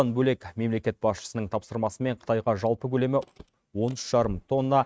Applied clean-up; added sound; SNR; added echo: neural mask model RNNoise.